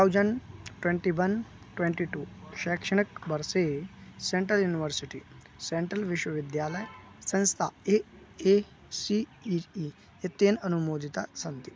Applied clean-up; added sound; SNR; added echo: none; none; none; none.